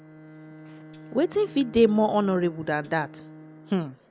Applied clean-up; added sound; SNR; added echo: none; Bowed string instrument + Tambourine; 19 dB; none.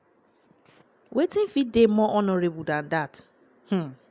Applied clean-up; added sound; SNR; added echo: none; none; none; none.